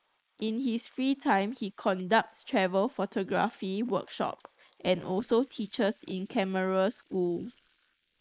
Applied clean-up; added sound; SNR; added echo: neural mask model Resemble Enhance denoiser.